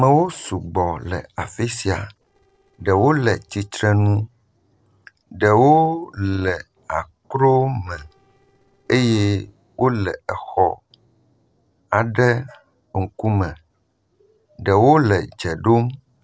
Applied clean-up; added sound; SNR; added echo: neural separator model SepFormer DNS4.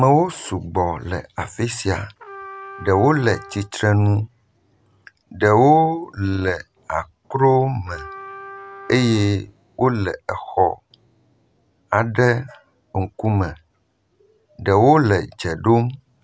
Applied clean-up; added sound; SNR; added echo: none; Trumpet; 19 dB; none.